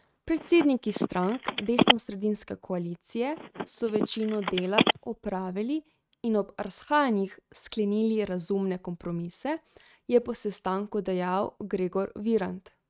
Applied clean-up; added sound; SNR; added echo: neural mask model RNNoise.